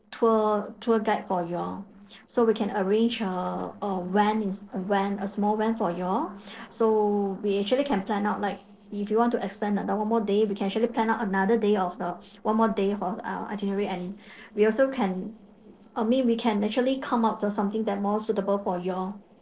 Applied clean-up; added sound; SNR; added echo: neural separator model SepFormer DNS4.